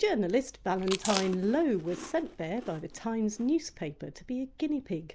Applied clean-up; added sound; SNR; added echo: none; Chewing, mastication; 11 dB; none.